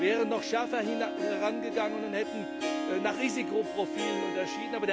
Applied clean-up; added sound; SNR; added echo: none; Harp; 2 dB; none.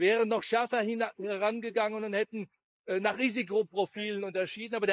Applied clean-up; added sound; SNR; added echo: neural mask model Resemble Enhance denoiser.